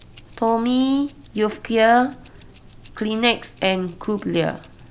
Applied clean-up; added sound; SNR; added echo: none; Keys jangling; 17 dB; none.